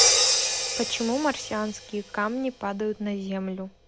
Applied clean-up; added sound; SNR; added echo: none; Crash cymbal; -2 dB; none.